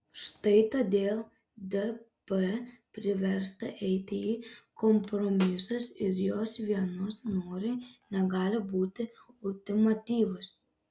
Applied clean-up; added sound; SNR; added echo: none; Snare drum; 15 dB; none.